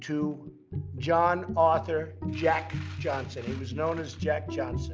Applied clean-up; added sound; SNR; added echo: none; none; none; none.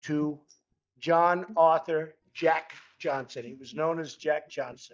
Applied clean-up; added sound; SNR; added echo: neural mask model DeepFilterNet 3.